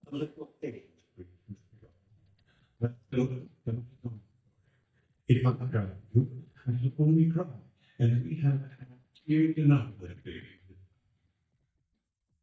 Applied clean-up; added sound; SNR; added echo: neural mask model DeepFilterNet 3.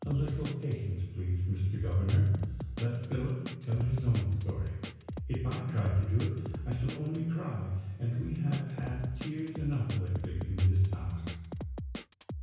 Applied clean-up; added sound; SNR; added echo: none; Drum kit; 10 dB; reverberation time 1.0 s.